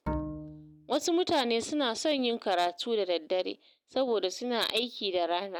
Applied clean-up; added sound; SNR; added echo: none; Bowed string instrument; 8 dB; none.